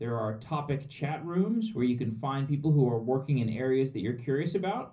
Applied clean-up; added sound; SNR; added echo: none; none; none; reverberation time 0.5 s.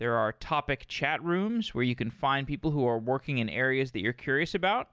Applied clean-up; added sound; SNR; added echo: none; none; none; none.